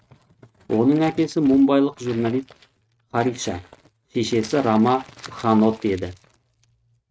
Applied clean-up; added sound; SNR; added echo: neural mask model RNNoise.